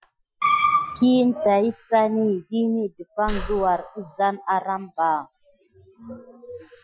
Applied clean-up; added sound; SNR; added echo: classical method Wiener filter.